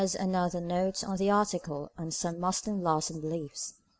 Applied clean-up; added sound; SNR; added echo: none; none; none; none.